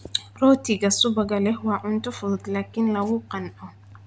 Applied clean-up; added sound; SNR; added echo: none; none; none; none.